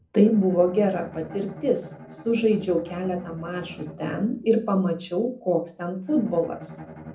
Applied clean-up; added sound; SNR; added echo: none; Bowed string instrument; 17 dB; reverberation time 0.3 s.